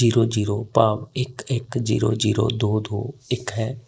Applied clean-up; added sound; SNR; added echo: neural mask model Resemble Enhance denoiser.